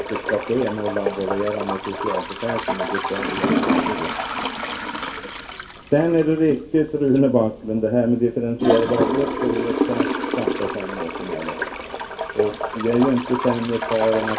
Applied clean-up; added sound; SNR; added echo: none; Toilet flush / Gurgling; 3 dB; reverberation time 0.3 s.